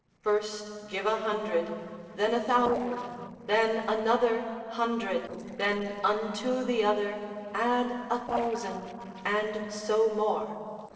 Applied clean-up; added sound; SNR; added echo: neural separator model SepFormer DNS4.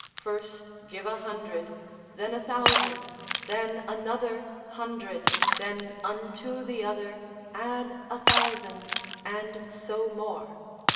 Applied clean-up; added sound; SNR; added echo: none; Shatter; -3 dB; reverberation time 2.6 s.